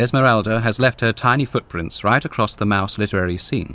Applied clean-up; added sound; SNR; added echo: none; none; none; none.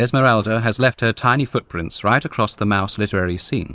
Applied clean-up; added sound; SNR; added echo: neural mask model Resemble Enhance denoiser.